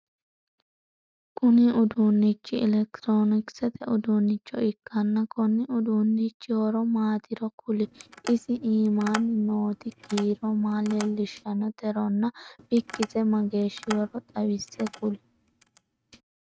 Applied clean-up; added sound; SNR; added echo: neural mask model RNNoise.